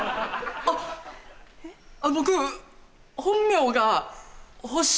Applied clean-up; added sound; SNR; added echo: none; none; none; none.